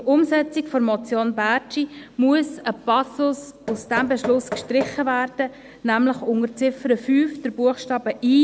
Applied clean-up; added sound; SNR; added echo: none; Knock; 14 dB; none.